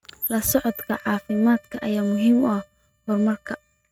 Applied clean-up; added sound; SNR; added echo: neural mask model RNNoise.